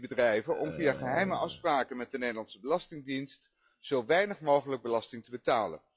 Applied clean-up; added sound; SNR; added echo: classical method log-MMSE.